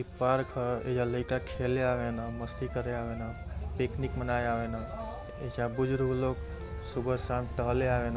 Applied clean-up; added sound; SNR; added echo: none; Wind instrument, woodwind instrument; 16 dB; none.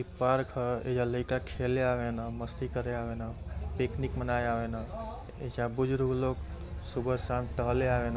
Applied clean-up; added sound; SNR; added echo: none; none; none; none.